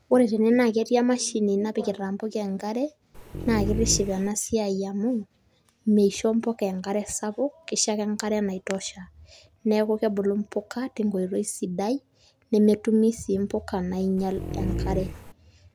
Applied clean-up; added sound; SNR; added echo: none; Dog; 5 dB; none.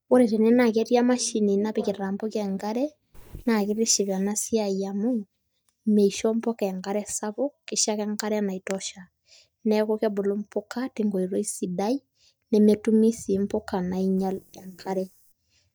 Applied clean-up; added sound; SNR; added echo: neural mask model DeepFilterNet 3.